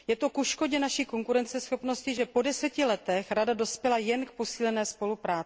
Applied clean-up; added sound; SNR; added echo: none; none; none; none.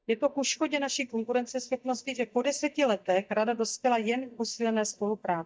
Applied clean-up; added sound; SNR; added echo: neural mask model DeepFilterNet 3.